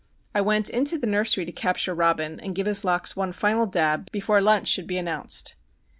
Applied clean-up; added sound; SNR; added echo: none; none; none; none.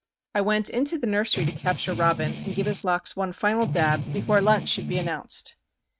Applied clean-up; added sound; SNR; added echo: neural mask model RNNoise.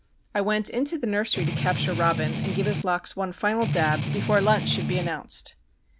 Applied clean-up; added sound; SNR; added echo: none; Strum; 1 dB; none.